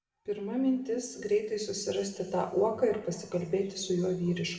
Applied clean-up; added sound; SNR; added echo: none; none; none; reverberation time 1.8 s.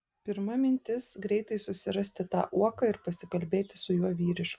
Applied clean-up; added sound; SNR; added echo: none; none; none; none.